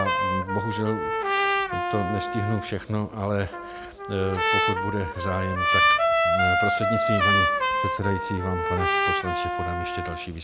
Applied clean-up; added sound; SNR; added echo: none; Trumpet; -4 dB; none.